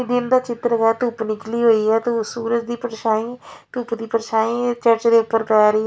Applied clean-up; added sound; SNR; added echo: none; none; none; none.